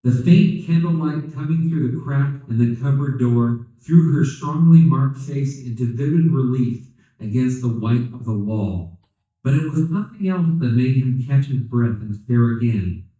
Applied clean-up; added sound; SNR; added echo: neural mask model DeepFilterNet 3.